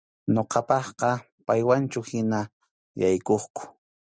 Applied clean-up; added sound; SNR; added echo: none; none; none; none.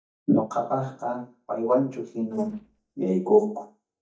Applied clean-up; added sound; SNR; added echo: neural mask model DeepFilterNet 3.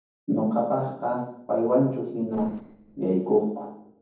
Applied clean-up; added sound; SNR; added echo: neural separator model SepFormer DNS4.